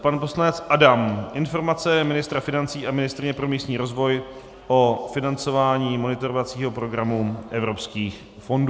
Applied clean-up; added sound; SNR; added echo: none; none; none; none.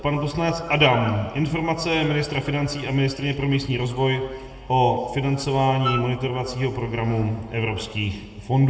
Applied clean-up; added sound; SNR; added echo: none; Wind instrument, woodwind instrument; 9 dB; reverberation time 1.1 s.